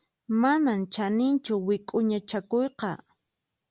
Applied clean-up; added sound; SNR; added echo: none; none; none; none.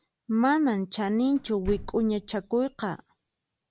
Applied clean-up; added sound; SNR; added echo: none; Slam; 14 dB; none.